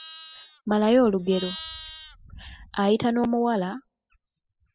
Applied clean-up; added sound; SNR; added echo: classical method spectral subtraction.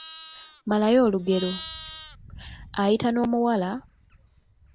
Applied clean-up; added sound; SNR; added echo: none; Livestock, farm animals, working animals; 17 dB; none.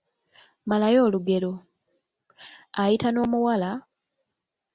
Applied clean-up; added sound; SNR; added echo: none; none; none; none.